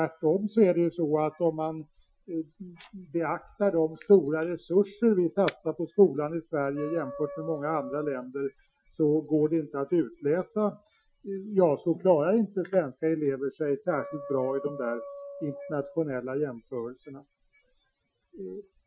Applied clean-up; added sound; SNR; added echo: classical method Wiener filter.